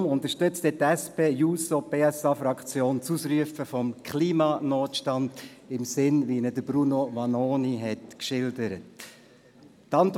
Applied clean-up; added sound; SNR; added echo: none; none; none; none.